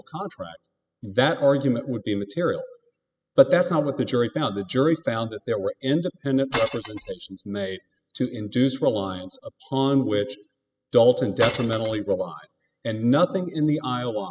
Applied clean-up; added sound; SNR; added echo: classical method spectral subtraction.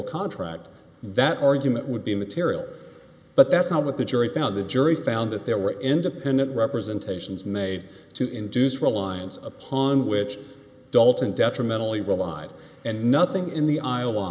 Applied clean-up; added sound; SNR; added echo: none; none; none; none.